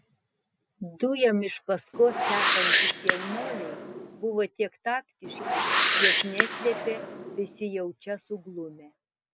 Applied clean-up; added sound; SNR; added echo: none; Whoosh, swoosh, swish; -4 dB; none.